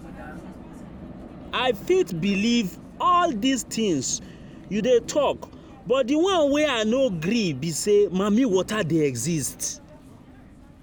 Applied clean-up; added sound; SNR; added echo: none; Vehicle; 18 dB; none.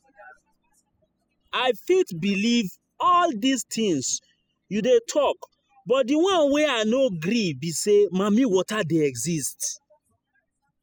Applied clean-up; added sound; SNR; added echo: classical method spectral subtraction.